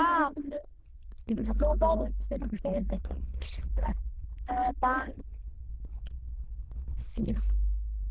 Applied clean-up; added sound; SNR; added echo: neural diffusion model UNIVERSE++.